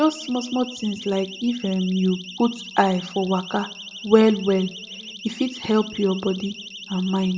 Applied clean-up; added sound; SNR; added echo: none; Siren; 15 dB; reverberation time 0.4 s.